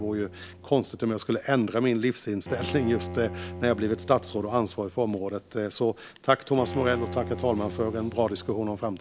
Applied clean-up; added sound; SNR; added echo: none; Bowed string instrument; 12 dB; none.